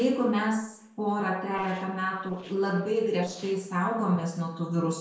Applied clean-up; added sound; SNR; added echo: neural separator model SepFormer DNS4.